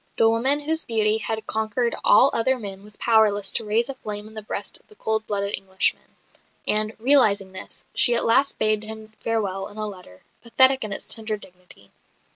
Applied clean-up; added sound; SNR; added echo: none; none; none; none.